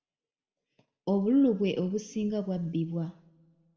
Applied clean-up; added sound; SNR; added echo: none; none; none; reverberation time 0.8 s.